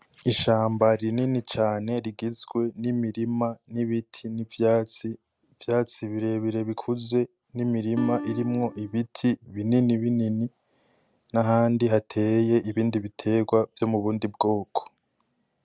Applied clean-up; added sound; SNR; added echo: none; Acoustic guitar; 9 dB; none.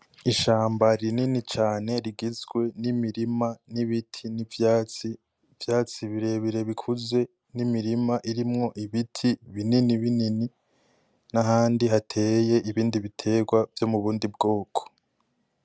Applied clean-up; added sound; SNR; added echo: none; none; none; none.